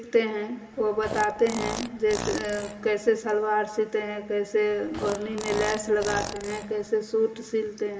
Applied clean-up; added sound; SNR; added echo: none; Fart; 9 dB; reverberation time 1.9 s.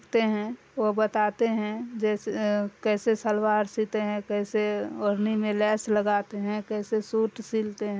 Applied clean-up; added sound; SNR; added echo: none; none; none; none.